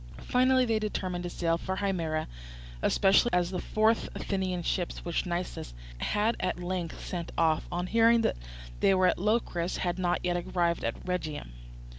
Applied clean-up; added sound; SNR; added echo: none; none; none; none.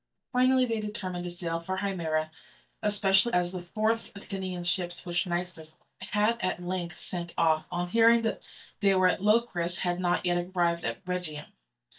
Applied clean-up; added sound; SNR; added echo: neural mask model DeepFilterNet 3.